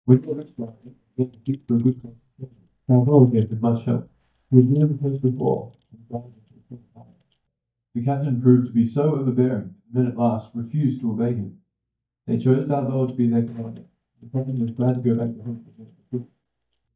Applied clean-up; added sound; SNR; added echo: neural mask model DeepFilterNet 3.